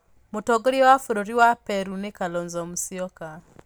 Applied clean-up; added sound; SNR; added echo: none; none; none; none.